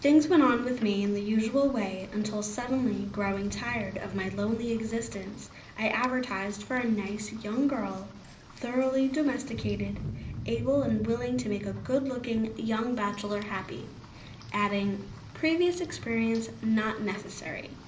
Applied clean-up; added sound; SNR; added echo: none; Rain; 14 dB; reverberation time 0.5 s.